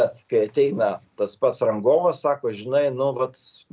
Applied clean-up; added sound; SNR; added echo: none; none; none; none.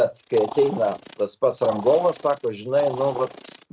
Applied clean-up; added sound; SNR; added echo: neural mask model RNNoise.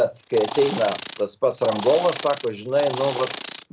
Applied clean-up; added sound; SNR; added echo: none; Insect; 10 dB; none.